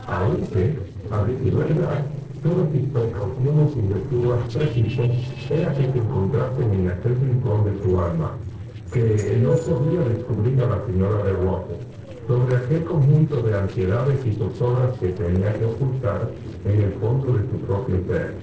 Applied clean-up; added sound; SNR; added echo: neural separator model SepFormer DNS4.